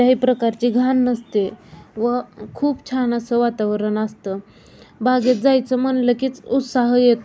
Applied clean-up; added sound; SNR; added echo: none; none; none; none.